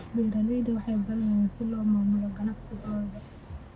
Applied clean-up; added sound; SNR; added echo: none; Boat, Water vehicle; 15 dB; reverberation time 0.4 s.